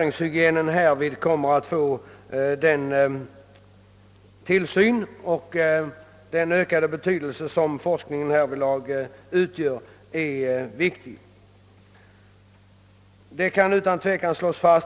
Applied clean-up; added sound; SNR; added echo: none; none; none; none.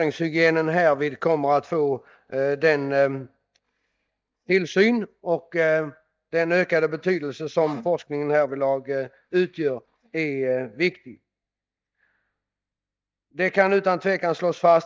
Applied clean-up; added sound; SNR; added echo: neural mask model DeepFilterNet 3.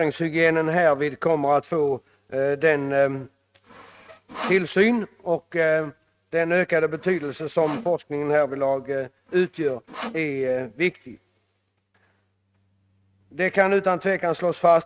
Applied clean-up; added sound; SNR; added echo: neural mask model RNNoise.